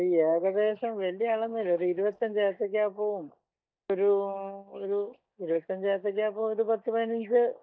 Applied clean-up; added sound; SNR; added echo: neural mask model DeepFilterNet 3.